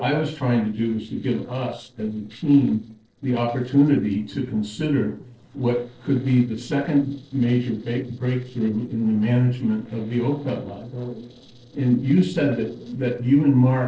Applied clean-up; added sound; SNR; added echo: neural separator model SepFormer DNS4.